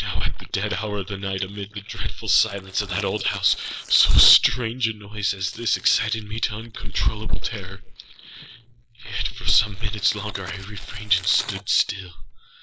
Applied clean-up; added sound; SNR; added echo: neural mask model Resemble Enhance denoiser.